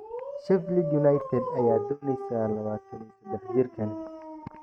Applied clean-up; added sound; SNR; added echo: neural mask model RNNoise.